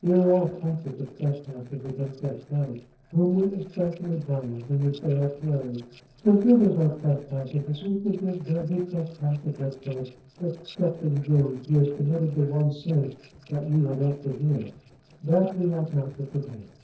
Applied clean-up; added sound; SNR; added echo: neural separator model SepFormer DNS4.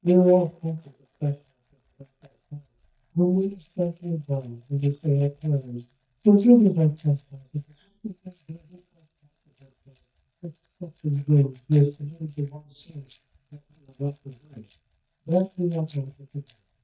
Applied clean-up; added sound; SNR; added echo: neural mask model DeepFilterNet 3.